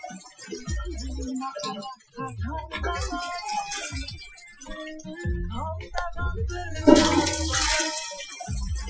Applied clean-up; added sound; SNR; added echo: classical method Wiener filter.